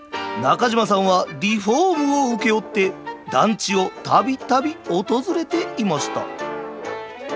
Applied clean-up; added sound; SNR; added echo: none; none; none; none.